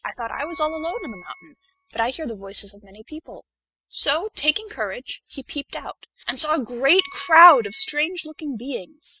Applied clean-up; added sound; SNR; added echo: classical method spectral subtraction.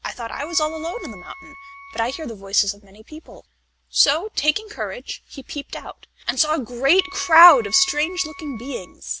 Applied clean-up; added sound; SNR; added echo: none; Wind instrument, woodwind instrument; 17 dB; none.